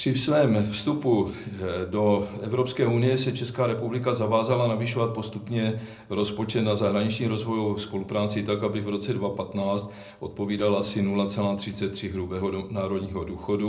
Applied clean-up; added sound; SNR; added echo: neural separator model SepFormer DNS4.